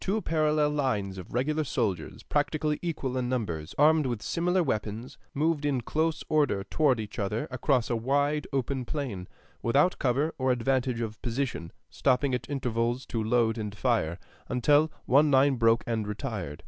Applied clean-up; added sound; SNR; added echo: none; none; none; none.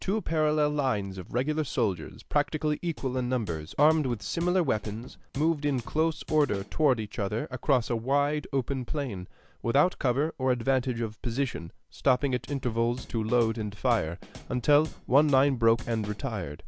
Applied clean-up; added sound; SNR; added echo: none; Drum kit; 18 dB; none.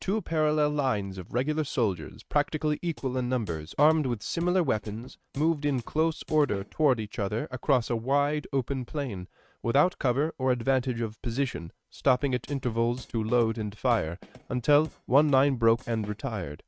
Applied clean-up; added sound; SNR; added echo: neural mask model RNNoise.